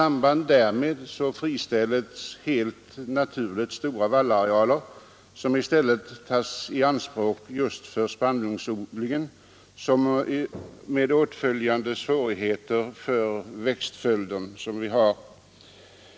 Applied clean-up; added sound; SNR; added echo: none; none; none; none.